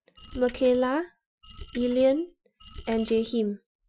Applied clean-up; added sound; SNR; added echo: classical method Wiener filter.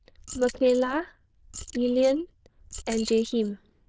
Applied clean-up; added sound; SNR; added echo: neural diffusion model UNIVERSE++.